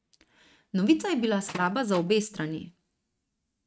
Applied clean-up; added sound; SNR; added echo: neural mask model RNNoise.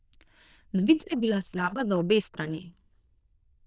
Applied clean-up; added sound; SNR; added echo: neural diffusion model UNIVERSE++.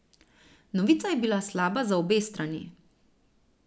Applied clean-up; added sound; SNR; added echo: none; none; none; none.